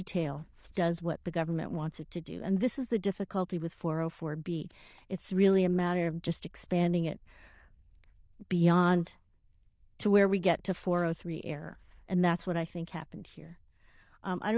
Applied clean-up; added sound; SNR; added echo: neural diffusion model UNIVERSE++.